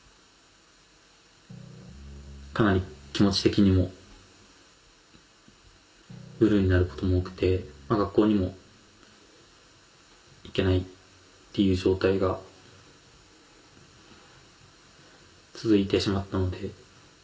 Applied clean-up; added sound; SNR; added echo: none; Piano; 17 dB; reverberation time 0.7 s.